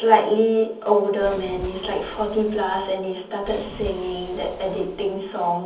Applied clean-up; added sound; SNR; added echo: none; Splash, splatter; 16 dB; reverberation time 0.7 s.